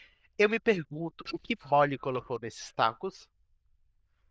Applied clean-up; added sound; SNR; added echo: neural diffusion model UNIVERSE++.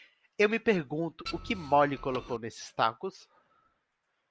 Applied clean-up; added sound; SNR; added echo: none; Printer; 12 dB; none.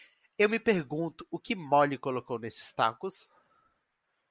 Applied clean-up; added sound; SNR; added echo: none; none; none; none.